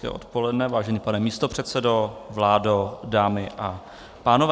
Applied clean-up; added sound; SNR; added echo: none; none; none; none.